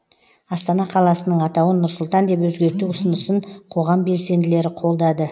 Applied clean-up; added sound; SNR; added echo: none; none; none; none.